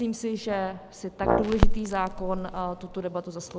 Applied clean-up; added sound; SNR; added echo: none; Crackle + Brass instrument; -4 dB; none.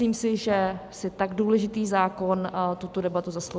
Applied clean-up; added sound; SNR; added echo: none; none; none; none.